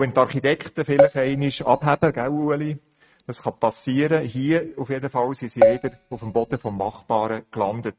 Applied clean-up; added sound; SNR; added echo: neural mask model RNNoise.